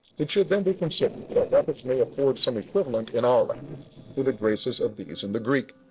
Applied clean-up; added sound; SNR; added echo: neural separator model SepFormer DNS4.